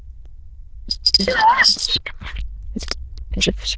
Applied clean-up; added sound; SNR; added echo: neural diffusion model UNIVERSE++.